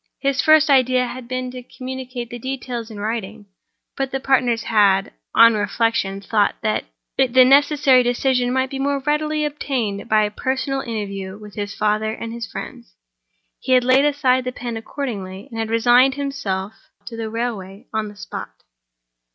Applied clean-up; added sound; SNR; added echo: none; none; none; none.